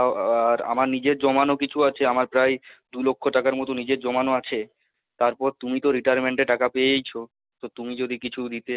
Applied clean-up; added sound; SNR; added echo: none; none; none; none.